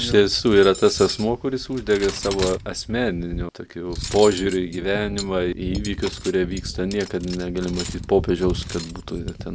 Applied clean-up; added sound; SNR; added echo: none; Cutlery, silverware; 10 dB; none.